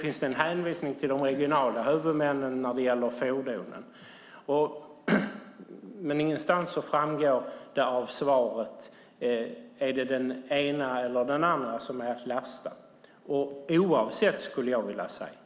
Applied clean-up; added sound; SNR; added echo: none; none; none; none.